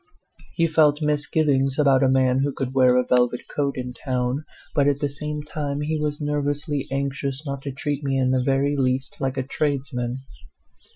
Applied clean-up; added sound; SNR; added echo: classical method Wiener filter.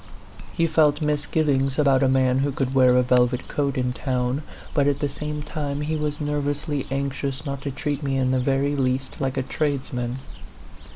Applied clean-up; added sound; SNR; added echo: none; Cricket / Bird; 13 dB; none.